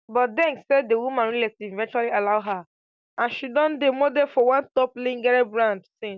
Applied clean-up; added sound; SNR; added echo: none; none; none; none.